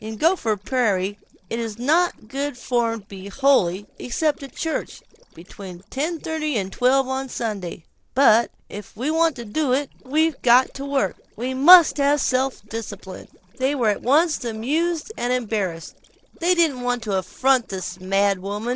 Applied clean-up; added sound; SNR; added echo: neural separator model SepFormer DNS4.